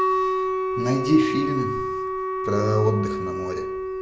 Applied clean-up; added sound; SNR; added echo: none; Wind instrument, woodwind instrument; 0 dB; none.